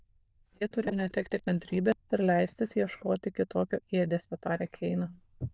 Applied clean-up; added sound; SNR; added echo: neural diffusion model UNIVERSE++.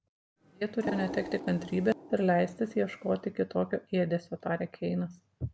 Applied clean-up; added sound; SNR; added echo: none; Water; 12 dB; none.